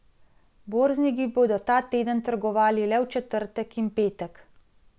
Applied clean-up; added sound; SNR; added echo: none; none; none; none.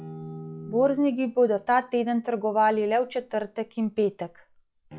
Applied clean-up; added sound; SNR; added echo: classical method log-MMSE.